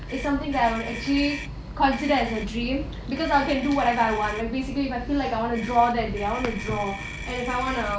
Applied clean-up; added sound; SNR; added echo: none; Motor vehicle (road); 14 dB; none.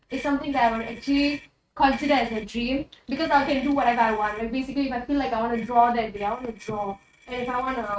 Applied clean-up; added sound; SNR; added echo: neural mask model RNNoise.